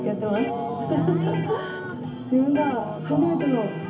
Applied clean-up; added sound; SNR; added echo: none; Electric guitar; 7 dB; reverberation time 0.3 s.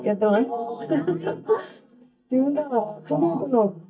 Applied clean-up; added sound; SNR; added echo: neural mask model DeepFilterNet 3.